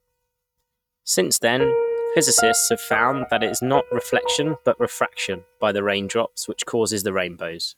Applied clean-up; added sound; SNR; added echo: neural mask model RNNoise.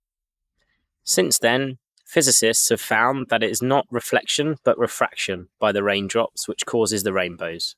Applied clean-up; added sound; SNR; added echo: neural mask model Resemble Enhance denoiser.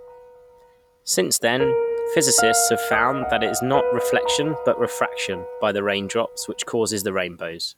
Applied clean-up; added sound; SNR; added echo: none; Piano; 3 dB; none.